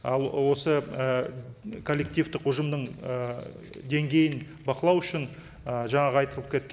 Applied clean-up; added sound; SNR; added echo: none; none; none; none.